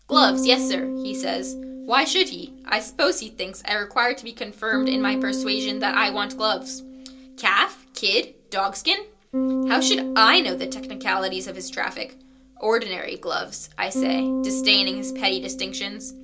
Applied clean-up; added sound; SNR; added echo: none; Bass guitar; 5 dB; reverberation time 0.2 s.